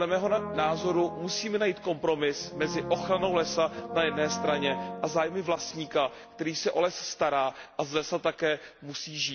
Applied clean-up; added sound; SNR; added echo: none; Brass instrument; 10 dB; none.